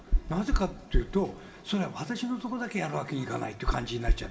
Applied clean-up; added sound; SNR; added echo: none; Knock; -1 dB; reverberation time 1.4 s.